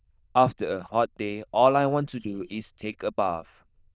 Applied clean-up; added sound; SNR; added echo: neural diffusion model UNIVERSE++.